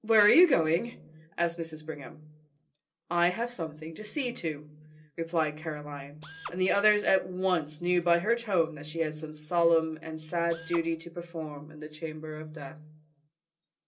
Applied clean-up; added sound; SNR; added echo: neural separator model SepFormer DNS4.